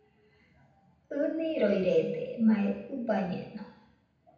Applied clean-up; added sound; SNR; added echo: none; none; none; reverberation time 0.8 s.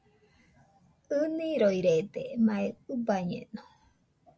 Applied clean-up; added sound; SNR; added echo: none; none; none; none.